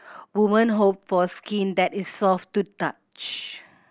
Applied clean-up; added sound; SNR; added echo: none; none; none; none.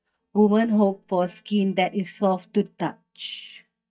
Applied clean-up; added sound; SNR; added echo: neural mask model DeepFilterNet 3.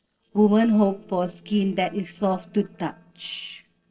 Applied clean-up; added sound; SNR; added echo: neural separator model SepFormer DNS4.